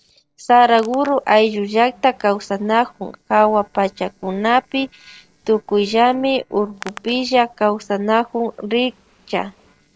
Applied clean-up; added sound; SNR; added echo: neural separator model SepFormer DNS4.